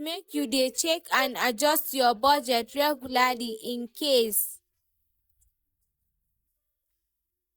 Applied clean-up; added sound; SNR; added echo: neural mask model DeepFilterNet 3.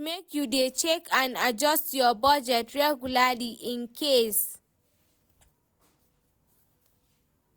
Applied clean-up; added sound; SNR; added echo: none; none; none; none.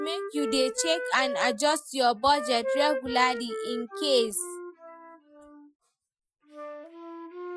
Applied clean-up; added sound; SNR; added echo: classical method Wiener filter.